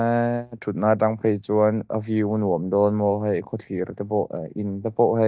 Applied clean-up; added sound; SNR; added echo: neural mask model DeepFilterNet 3.